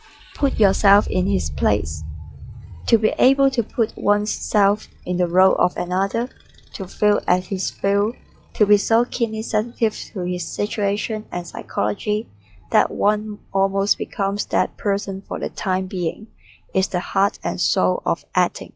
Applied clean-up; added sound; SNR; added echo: classical method log-MMSE.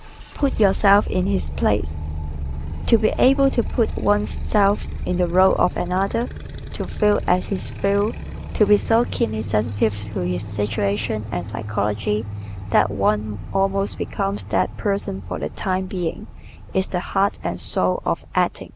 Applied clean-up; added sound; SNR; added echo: none; Motorcycle; 7 dB; none.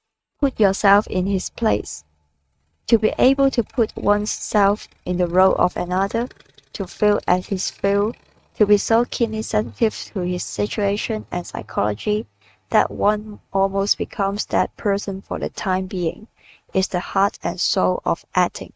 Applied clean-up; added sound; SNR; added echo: neural mask model RNNoise.